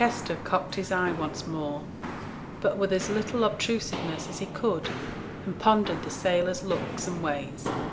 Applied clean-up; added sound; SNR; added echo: none; Walk, footsteps; 7 dB; none.